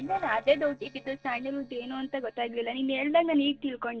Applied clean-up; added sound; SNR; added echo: neural separator model SepFormer DNS4.